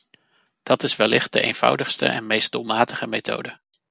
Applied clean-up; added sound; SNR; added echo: none; none; none; none.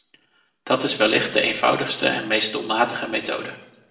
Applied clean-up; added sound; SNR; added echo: none; none; none; reverberation time 0.8 s.